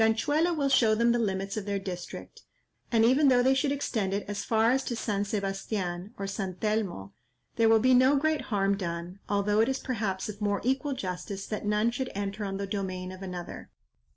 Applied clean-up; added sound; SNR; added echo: none; none; none; none.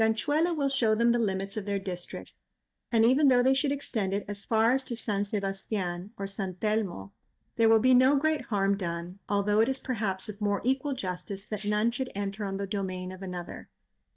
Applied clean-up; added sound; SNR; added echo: neural mask model DeepFilterNet 3.